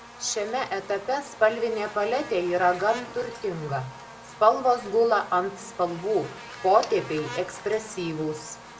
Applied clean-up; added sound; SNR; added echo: none; Buzz; 16 dB; reverberation time 0.9 s.